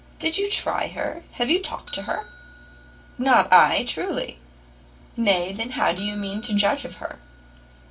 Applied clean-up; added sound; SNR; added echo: none; Bell; 20 dB; reverberation time 0.2 s.